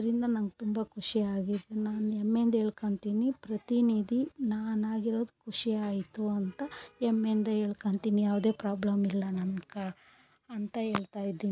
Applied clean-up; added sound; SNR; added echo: none; none; none; none.